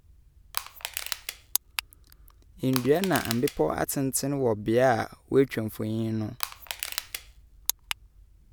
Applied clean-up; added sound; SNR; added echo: none; Crushing; 8 dB; none.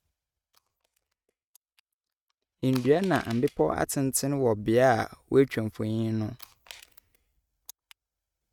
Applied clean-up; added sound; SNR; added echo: neural mask model RNNoise.